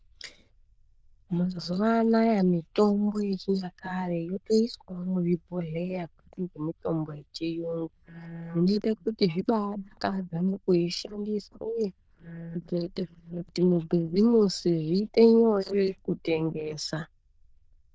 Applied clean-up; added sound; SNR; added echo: neural diffusion model UNIVERSE++.